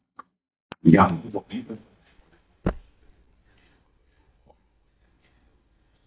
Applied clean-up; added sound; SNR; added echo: neural mask model DeepFilterNet 3.